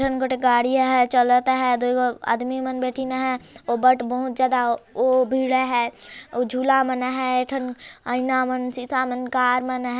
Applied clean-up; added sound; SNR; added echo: none; none; none; none.